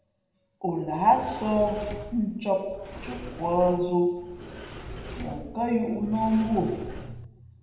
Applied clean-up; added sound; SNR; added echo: none; Sliding door; 13 dB; reverberation time 1.0 s.